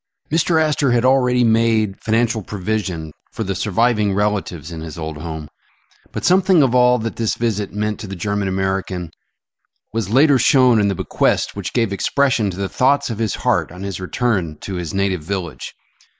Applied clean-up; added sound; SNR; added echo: neural mask model Resemble Enhance denoiser.